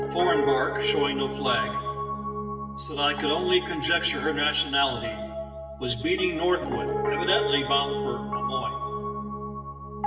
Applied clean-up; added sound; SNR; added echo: none; Piano; 3 dB; reverberation time 1.4 s.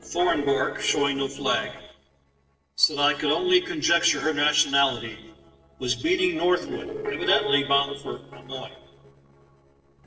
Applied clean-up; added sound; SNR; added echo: neural separator model SepFormer DNS4.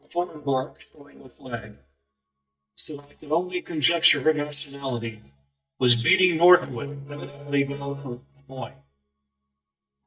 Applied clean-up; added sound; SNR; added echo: neural mask model DeepFilterNet 3.